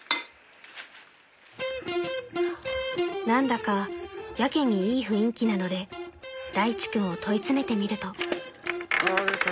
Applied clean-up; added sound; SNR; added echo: none; none; none; none.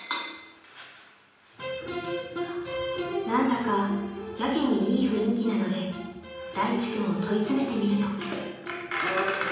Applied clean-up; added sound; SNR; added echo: none; none; none; reverberation time 1.0 s.